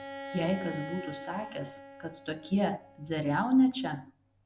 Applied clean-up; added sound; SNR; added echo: none; Bowed string instrument; 14 dB; none.